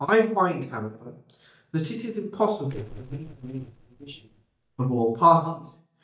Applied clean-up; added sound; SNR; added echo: neural mask model DeepFilterNet 3.